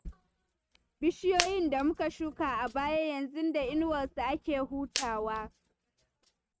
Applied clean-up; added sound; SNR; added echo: neural mask model RNNoise.